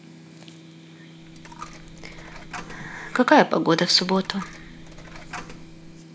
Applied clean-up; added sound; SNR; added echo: none; Coin (dropping); 16 dB; none.